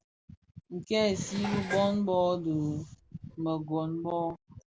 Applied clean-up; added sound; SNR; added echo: none; Dishes, pots, and pans; 13 dB; none.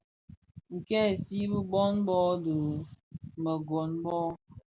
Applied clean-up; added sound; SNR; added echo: none; none; none; none.